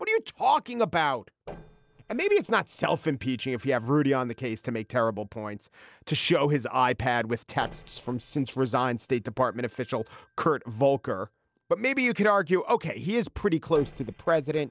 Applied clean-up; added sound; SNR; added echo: neural separator model SepFormer DNS4.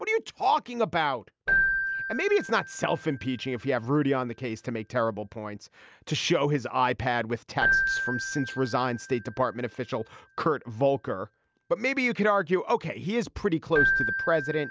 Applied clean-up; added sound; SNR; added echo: none; Keyboard (musical); 5 dB; none.